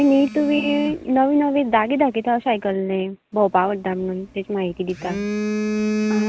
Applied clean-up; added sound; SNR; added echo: none; Telephone; 8 dB; none.